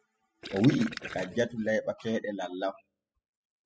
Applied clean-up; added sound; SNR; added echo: classical method spectral subtraction.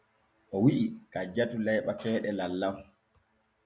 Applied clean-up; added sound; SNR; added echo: none; none; none; none.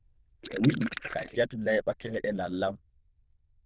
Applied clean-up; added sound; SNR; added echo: neural diffusion model UNIVERSE++.